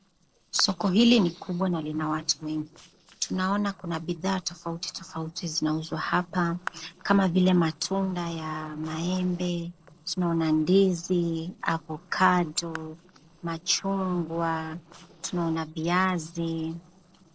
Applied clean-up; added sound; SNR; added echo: neural separator model SepFormer DNS4.